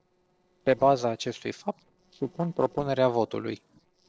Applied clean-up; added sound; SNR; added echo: neural separator model SepFormer DNS4.